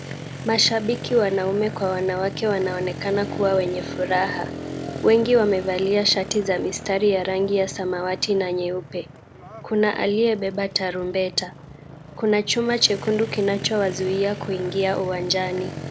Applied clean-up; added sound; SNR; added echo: none; Motorcycle; 11 dB; none.